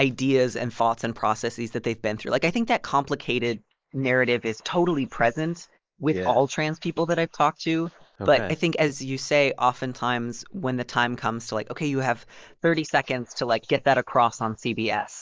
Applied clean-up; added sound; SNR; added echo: neural mask model Resemble Enhance denoiser.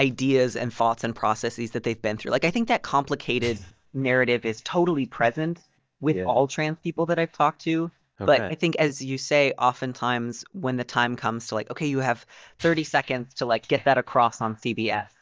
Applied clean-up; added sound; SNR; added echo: neural mask model DeepFilterNet 3.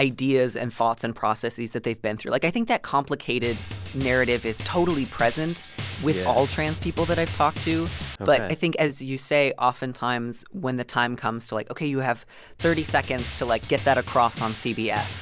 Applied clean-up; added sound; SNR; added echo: none; Drum; 12 dB; none.